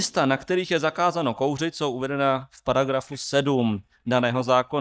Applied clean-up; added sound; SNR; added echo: neural mask model DeepFilterNet 3.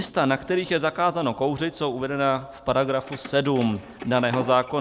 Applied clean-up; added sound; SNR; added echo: none; Keys jangling; 18 dB; none.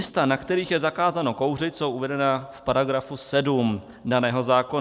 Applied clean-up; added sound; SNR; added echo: none; none; none; none.